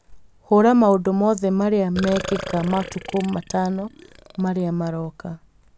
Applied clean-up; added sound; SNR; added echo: none; Burping, eructation; 14 dB; none.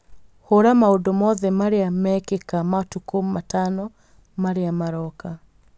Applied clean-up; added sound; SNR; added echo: none; none; none; none.